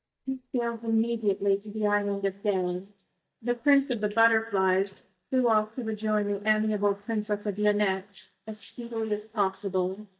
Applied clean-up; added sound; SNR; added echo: neural mask model DeepFilterNet 3.